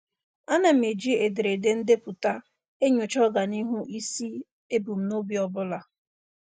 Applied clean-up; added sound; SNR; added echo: none; none; none; none.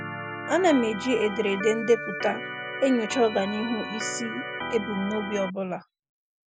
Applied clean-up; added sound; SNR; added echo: none; Organ; 8 dB; none.